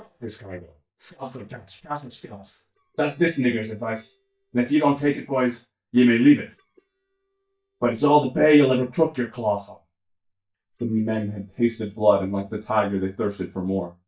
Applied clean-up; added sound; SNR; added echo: neural mask model DeepFilterNet 3.